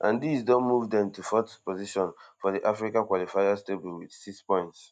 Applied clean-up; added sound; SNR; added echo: none; none; none; none.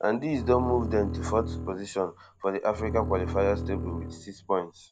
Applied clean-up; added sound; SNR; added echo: none; Bowed string instrument; 6 dB; none.